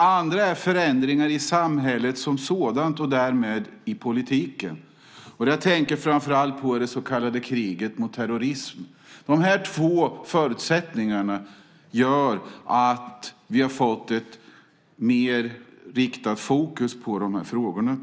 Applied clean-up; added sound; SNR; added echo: none; none; none; none.